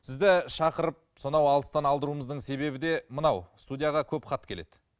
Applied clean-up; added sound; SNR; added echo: none; none; none; none.